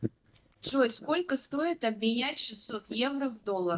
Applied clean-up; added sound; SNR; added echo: neural mask model DeepFilterNet 3.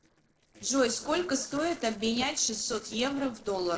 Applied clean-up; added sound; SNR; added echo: neural separator model SepFormer DNS4.